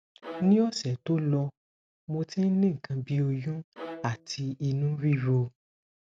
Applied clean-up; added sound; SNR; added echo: none; Bowed string instrument; 17 dB; none.